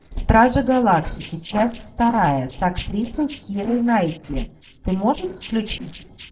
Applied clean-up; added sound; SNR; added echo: neural separator model SepFormer DNS4.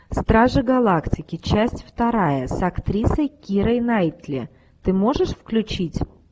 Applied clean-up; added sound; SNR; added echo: none; none; none; none.